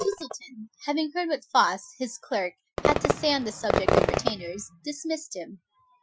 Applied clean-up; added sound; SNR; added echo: classical method Wiener filter.